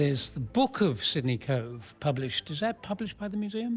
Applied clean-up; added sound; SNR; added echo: none; none; none; none.